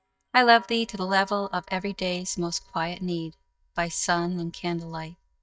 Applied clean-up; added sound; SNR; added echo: neural mask model DeepFilterNet 3.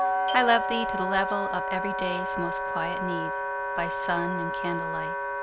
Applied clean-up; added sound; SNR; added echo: none; Doorbell + Wind instrument, woodwind instrument; -1 dB; none.